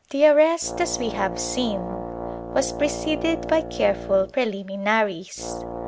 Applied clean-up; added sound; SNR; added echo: none; Brass instrument; 9 dB; none.